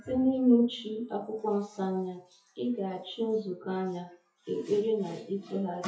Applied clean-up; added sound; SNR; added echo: classical method WPE with log-MMSE.